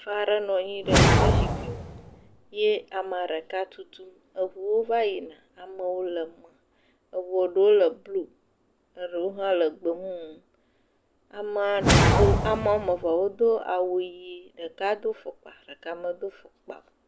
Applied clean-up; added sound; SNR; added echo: none; Whoosh, swoosh, swish; -5 dB; none.